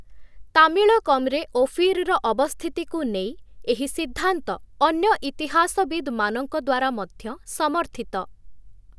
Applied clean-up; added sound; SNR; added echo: none; none; none; none.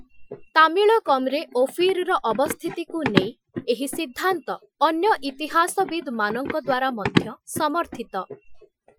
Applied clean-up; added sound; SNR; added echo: classical method Wiener filter.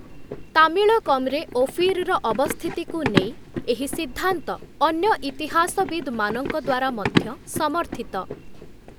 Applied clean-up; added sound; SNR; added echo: none; Run; 8 dB; none.